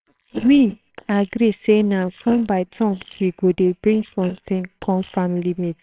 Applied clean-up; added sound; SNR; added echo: neural separator model SepFormer WHAMR!.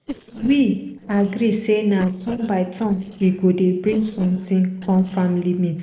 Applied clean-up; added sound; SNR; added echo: neural separator model SepFormer DNS4.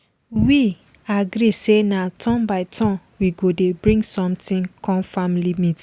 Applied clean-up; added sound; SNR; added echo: none; none; none; none.